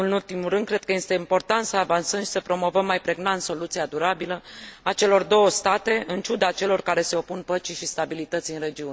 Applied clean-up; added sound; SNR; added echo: none; none; none; none.